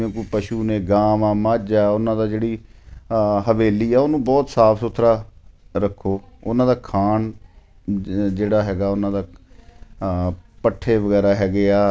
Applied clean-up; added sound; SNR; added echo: none; none; none; none.